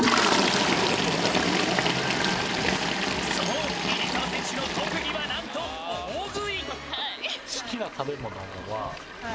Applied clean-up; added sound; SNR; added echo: none; Toilet flush; -5 dB; none.